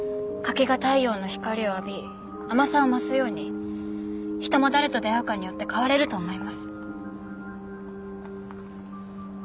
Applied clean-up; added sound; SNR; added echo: none; none; none; none.